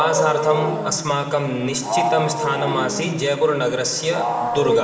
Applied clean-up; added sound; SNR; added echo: none; Wild animals; 3 dB; reverberation time 0.9 s.